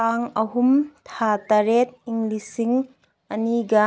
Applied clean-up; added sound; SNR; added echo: none; none; none; none.